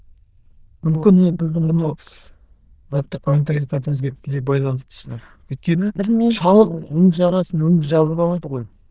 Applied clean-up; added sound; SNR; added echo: neural diffusion model UNIVERSE++.